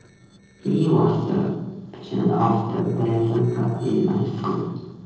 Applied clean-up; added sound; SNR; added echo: neural separator model SepFormer DNS4.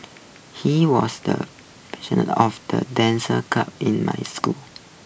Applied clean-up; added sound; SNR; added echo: none; none; none; none.